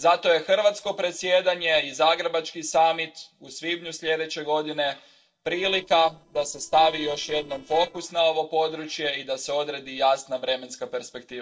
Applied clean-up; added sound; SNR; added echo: neural separator model SepFormer DNS4.